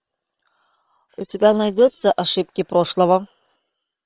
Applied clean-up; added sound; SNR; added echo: neural separator model SepFormer WHAM!.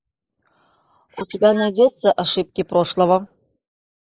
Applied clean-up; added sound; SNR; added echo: neural mask model Resemble Enhance denoiser.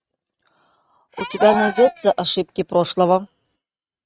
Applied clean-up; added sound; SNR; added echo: neural mask model RNNoise.